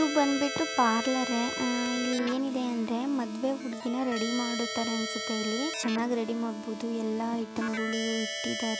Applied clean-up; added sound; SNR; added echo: none; Keyboard (musical); 6 dB; none.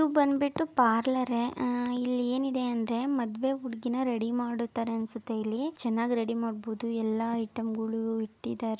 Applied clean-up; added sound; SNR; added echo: none; none; none; none.